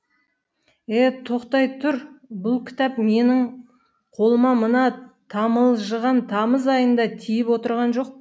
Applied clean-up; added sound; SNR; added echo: none; none; none; none.